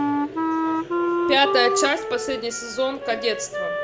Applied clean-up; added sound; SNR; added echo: none; Wind instrument, woodwind instrument; 0 dB; none.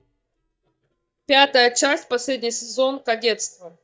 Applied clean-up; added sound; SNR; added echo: neural mask model DeepFilterNet 3.